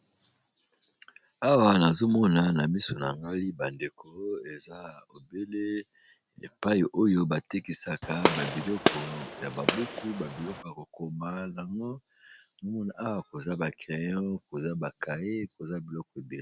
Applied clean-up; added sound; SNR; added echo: none; Gunshot, gunfire; 1 dB; none.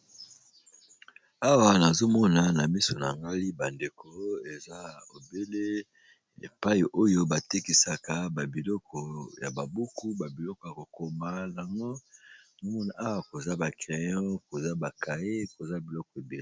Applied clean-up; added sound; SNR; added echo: none; none; none; none.